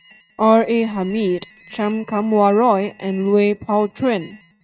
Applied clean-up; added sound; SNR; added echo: neural mask model RNNoise.